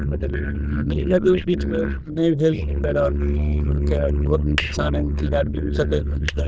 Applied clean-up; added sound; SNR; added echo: neural diffusion model UNIVERSE++.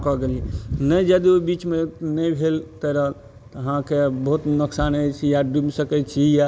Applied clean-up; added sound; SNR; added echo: none; none; none; none.